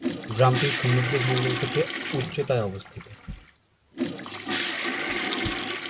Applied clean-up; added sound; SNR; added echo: none; Toilet flush / Water; 3 dB; none.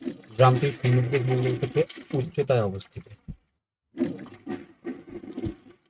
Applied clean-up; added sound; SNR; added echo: neural mask model RNNoise.